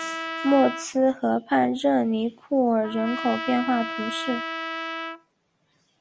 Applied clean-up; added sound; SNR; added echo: none; Trumpet; 9 dB; none.